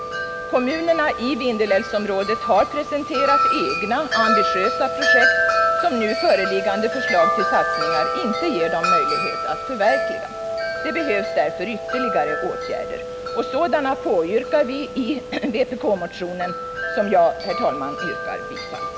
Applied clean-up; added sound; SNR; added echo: none; Wind chime; 1 dB; none.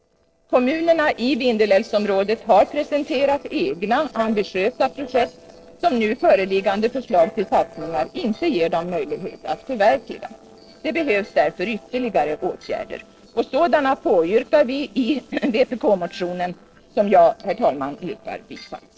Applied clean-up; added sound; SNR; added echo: neural separator model SepFormer DNS4.